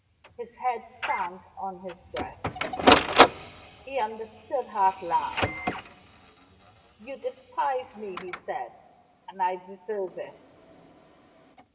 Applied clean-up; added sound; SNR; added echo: none; Printer; -3 dB; reverberation time 1.6 s.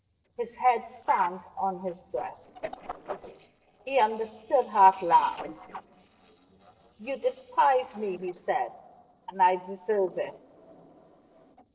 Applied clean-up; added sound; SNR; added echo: neural separator model SepFormer DNS4.